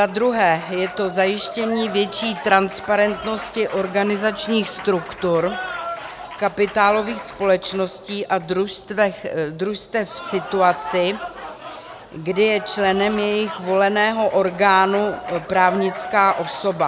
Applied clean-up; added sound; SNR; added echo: none; Applause / Cheering; 13 dB; none.